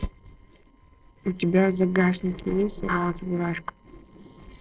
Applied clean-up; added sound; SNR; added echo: neural separator model SepFormer DNS4.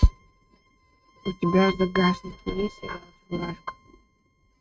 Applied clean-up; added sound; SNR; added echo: neural mask model RNNoise.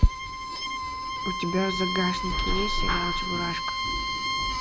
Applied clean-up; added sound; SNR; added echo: none; Bowed string instrument; 2 dB; none.